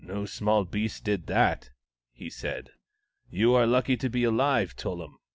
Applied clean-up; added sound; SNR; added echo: none; none; none; none.